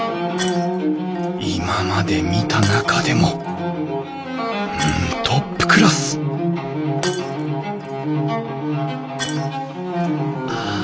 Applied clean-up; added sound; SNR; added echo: none; Shatter; 16 dB; none.